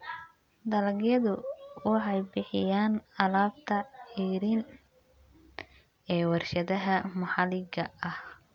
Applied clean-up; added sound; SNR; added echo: none; none; none; none.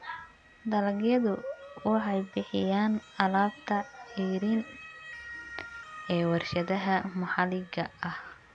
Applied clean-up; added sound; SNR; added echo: none; Motor vehicle (road) / Siren; 18 dB; none.